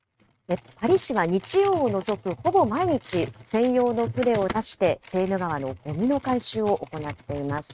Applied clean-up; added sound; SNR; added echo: neural mask model RNNoise.